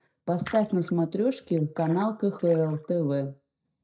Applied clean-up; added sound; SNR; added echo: neural mask model DeepFilterNet 3.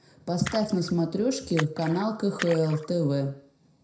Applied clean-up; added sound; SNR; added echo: none; Splash, splatter; 15 dB; reverberation time 0.5 s.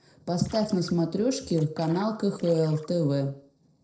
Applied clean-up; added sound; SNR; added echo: neural separator model SepFormer DNS4.